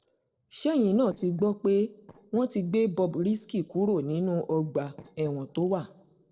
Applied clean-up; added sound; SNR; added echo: neural separator model SepFormer DNS4.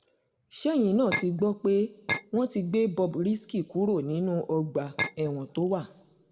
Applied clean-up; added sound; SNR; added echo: none; Chink, clink; 6 dB; reverberation time 0.9 s.